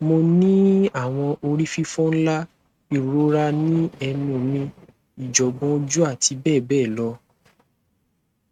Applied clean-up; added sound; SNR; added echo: neural mask model RNNoise.